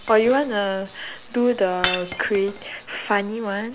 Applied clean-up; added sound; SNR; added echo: none; Shatter; 12 dB; none.